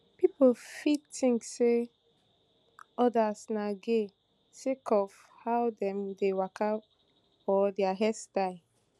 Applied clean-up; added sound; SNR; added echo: none; none; none; none.